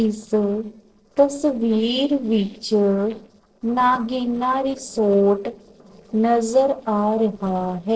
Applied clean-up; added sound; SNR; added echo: neural separator model SepFormer DNS4.